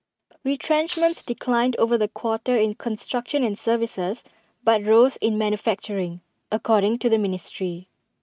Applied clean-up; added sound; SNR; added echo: neural mask model RNNoise.